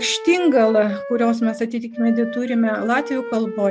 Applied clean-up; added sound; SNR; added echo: none; Wind instrument, woodwind instrument; 13 dB; none.